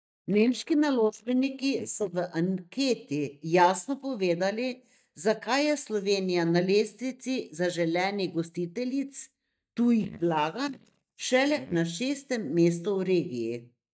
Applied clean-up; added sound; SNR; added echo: neural mask model DeepFilterNet 3.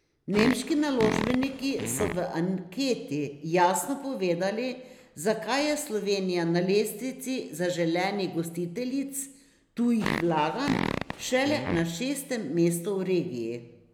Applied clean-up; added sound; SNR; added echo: none; Fart; 4 dB; none.